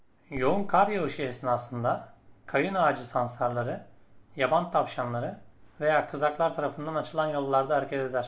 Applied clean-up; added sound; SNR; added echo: none; none; none; none.